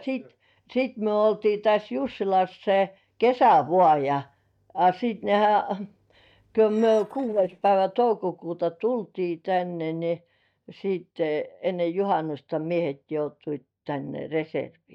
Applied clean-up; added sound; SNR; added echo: neural mask model DeepFilterNet 3.